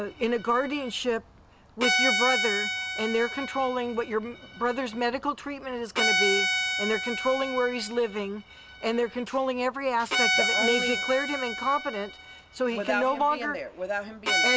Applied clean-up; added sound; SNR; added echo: none; Bowed string instrument; 2 dB; none.